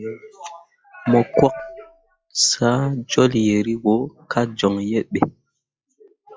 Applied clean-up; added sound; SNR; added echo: classical method log-MMSE.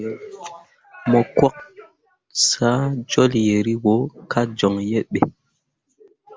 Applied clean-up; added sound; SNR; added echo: none; none; none; none.